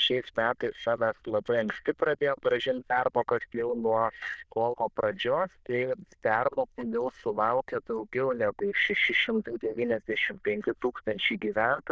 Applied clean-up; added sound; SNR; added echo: neural diffusion model UNIVERSE++.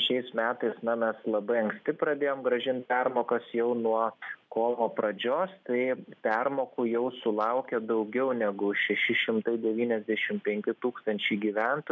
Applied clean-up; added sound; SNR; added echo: none; none; none; none.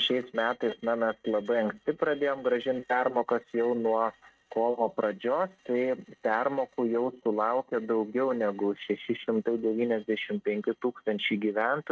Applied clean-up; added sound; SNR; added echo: neural mask model RNNoise.